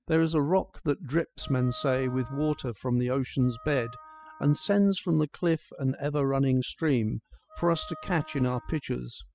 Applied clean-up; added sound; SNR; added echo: classical method spectral subtraction.